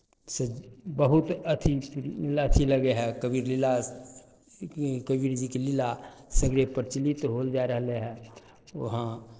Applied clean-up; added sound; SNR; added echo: neural separator model SepFormer DNS4.